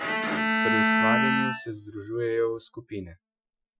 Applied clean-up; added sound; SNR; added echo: classical method Wiener filter.